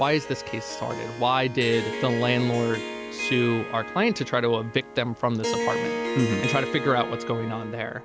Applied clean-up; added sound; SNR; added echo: none; Harp; 6 dB; none.